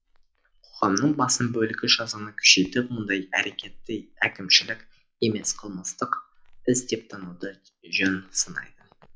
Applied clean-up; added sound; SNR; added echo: classical method log-MMSE.